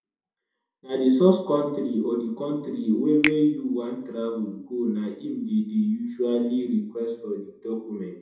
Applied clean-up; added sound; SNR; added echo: none; Finger snapping; 11 dB; reverberation time 2.6 s.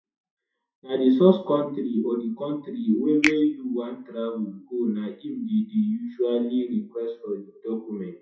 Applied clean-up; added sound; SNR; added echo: classical method WPE with log-MMSE.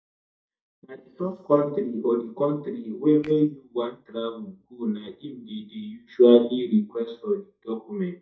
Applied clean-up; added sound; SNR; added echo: neural mask model DeepFilterNet 3.